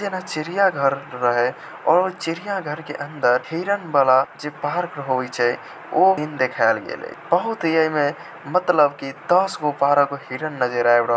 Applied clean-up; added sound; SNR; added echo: none; none; none; none.